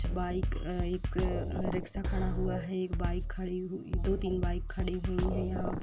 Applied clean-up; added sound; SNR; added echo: none; Drum kit; -2 dB; none.